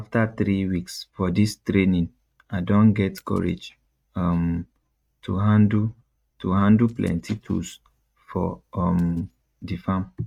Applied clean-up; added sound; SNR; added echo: neural mask model RNNoise.